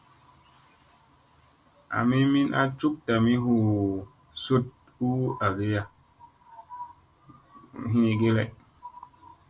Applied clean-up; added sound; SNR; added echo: none; none; none; none.